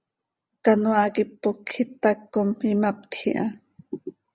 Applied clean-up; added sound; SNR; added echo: none; none; none; none.